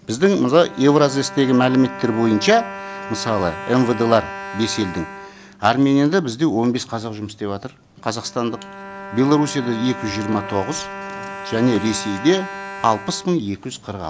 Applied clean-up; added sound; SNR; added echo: none; Bowed string instrument; 13 dB; none.